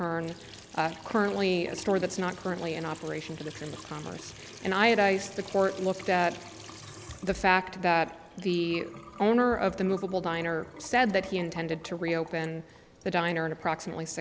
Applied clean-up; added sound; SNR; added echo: none; Trickle, dribble / Sink (filling or washing) / Water tap, faucet; 18 dB; none.